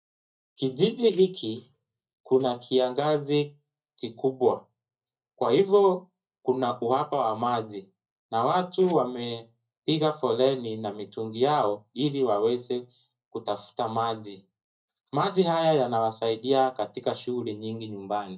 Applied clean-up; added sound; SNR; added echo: neural mask model DeepFilterNet 3.